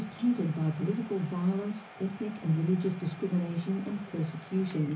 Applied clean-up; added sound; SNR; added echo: none; Domestic sounds, home sounds; 18 dB; reverberation time 0.5 s.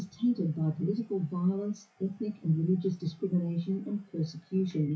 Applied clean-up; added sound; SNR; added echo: classical method WPE with log-MMSE.